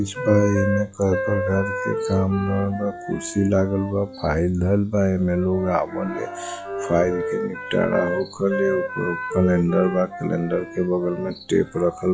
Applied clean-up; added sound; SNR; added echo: classical method log-MMSE.